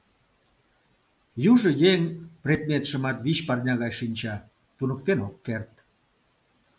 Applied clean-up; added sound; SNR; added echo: none; none; none; none.